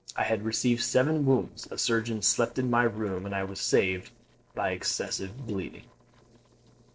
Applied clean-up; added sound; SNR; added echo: neural separator model SepFormer DNS4.